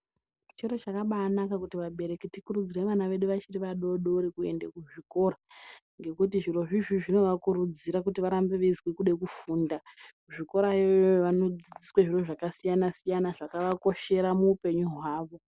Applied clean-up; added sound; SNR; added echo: none; none; none; none.